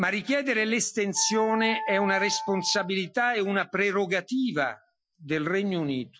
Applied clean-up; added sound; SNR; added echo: classical method Wiener filter.